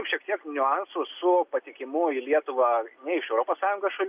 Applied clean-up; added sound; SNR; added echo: none; none; none; none.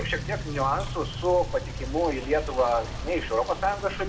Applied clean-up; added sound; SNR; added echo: none; Motor vehicle (road) / Rain; 7 dB; reverberation time 1.2 s.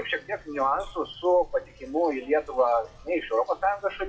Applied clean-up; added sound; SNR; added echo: classical method WPE with log-MMSE.